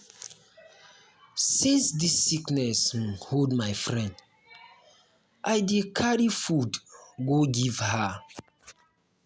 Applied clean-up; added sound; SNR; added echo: none; none; none; none.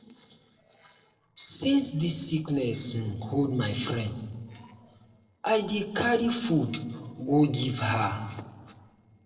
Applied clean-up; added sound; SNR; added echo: neural separator model SepFormer DNS4.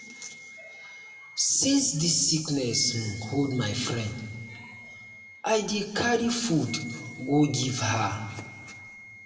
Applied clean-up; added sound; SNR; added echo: none; Wind instrument, woodwind instrument; 18 dB; reverberation time 1.8 s.